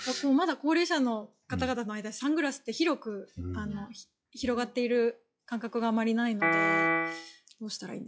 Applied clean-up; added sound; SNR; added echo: classical method log-MMSE.